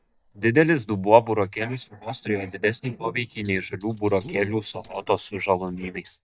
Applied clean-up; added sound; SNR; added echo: neural mask model DeepFilterNet 3.